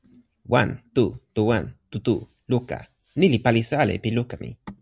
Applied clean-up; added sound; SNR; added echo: none; none; none; none.